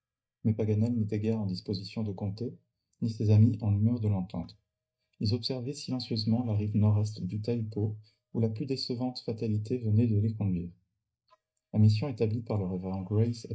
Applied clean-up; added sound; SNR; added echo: neural mask model DeepFilterNet 3.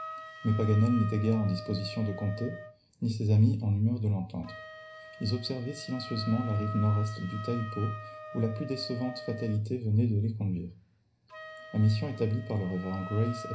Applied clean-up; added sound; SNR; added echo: none; Wind instrument, woodwind instrument; 14 dB; reverberation time 0.4 s.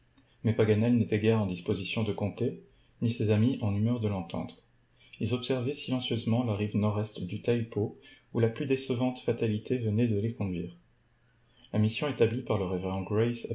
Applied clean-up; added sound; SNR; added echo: none; none; none; none.